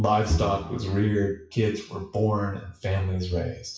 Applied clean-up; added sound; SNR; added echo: classical method WPE with log-MMSE.